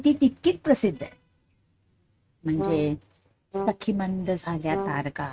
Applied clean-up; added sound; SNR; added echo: neural mask model RNNoise.